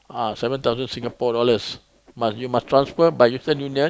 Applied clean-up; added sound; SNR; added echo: none; none; none; none.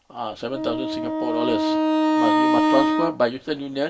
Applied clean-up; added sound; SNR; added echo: none; Wind instrument, woodwind instrument; -4 dB; reverberation time 0.1 s.